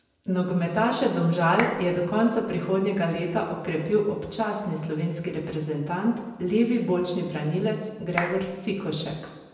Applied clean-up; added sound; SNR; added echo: none; Clapping; 11 dB; reverberation time 0.9 s.